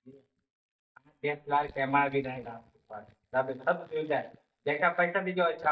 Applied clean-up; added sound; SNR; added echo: neural mask model DeepFilterNet 3.